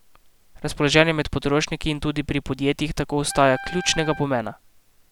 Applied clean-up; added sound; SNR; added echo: none; Wind instrument, woodwind instrument; 15 dB; none.